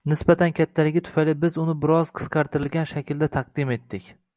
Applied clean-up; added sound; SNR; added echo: none; none; none; none.